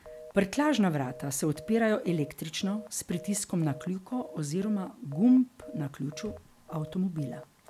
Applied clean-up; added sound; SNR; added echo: none; Telephone; 18 dB; none.